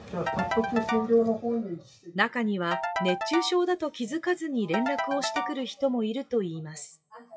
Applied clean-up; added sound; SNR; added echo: classical method WPE with log-MMSE.